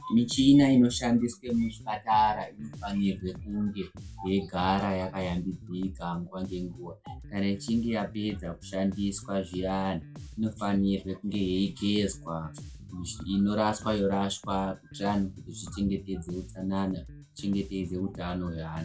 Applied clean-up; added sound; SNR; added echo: none; Bass guitar; 16 dB; reverberation time 0.2 s.